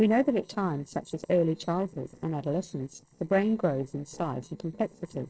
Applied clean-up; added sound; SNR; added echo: neural separator model SepFormer DNS4.